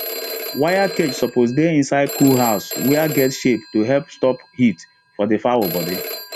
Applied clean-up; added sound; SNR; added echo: none; Telephone; 11 dB; none.